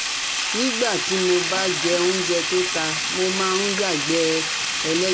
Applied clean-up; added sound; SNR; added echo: none; Sink (filling or washing); 0 dB; none.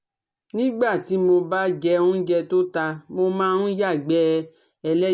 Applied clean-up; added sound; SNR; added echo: none; none; none; none.